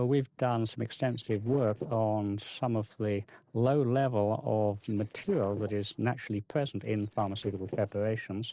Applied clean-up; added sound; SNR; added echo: neural separator model SepFormer DNS4.